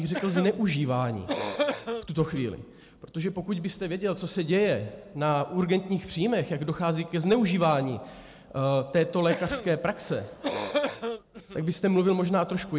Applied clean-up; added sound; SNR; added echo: none; Cough; 7 dB; none.